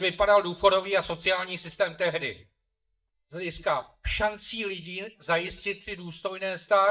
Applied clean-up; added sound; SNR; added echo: neural mask model DeepFilterNet 3.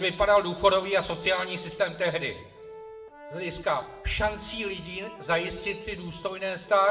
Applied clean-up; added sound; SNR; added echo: none; Accordion; 17 dB; reverberation time 0.6 s.